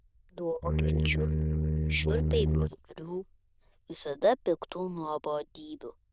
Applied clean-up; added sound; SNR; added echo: neural diffusion model UNIVERSE++.